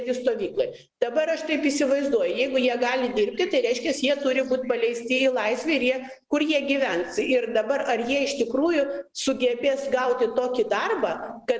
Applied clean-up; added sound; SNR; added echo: neural separator model SepFormer DNS4.